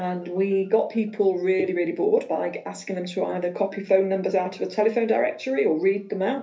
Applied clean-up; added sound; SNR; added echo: none; none; none; reverberation time 0.3 s.